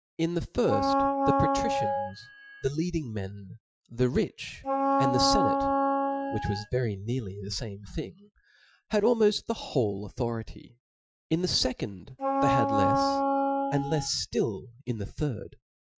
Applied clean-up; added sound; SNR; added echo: classical method Wiener filter.